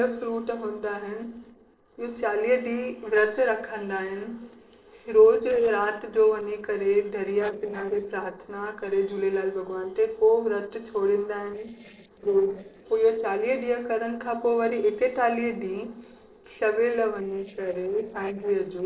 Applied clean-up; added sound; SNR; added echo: neural separator model SepFormer DNS4.